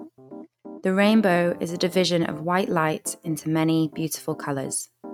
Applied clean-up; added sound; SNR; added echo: neural mask model RNNoise.